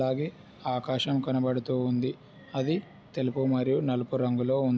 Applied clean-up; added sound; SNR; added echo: none; none; none; none.